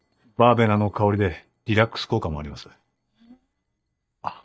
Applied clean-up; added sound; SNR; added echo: neural mask model DeepFilterNet 3.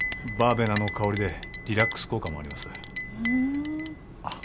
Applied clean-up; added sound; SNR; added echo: none; Chink, clink; -3 dB; none.